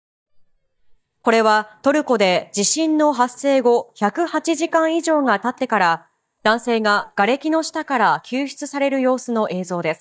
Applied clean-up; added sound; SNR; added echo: neural mask model DeepFilterNet 3.